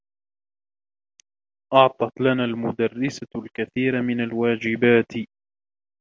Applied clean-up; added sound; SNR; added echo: none; none; none; none.